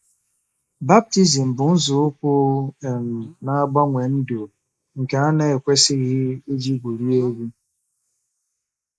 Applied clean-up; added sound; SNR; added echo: neural mask model Resemble Enhance denoiser.